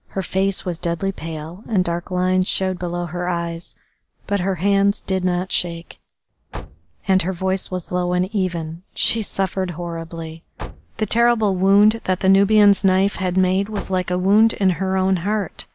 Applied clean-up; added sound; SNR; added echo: none; Car; 17 dB; none.